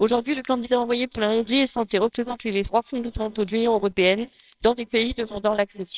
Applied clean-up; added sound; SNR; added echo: neural separator model SepFormer WHAMR!.